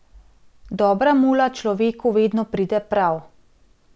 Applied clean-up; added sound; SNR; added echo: none; none; none; none.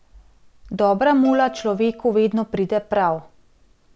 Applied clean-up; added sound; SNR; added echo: none; Bowed string instrument; 17 dB; none.